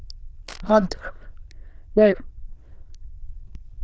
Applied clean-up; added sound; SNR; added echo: neural diffusion model UNIVERSE++.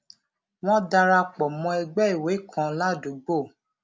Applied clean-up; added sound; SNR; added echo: none; none; none; none.